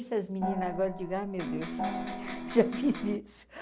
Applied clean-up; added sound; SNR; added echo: none; Electric guitar + Gong; 4 dB; none.